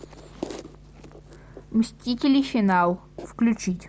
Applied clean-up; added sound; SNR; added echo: none; none; none; none.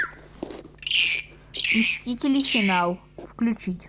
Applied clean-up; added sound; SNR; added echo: none; Bird vocalization, bird call, bird song; 1 dB; none.